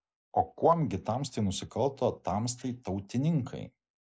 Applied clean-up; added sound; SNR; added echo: none; none; none; none.